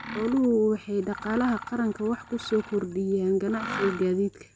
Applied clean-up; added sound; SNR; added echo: none; Mechanisms; 13 dB; none.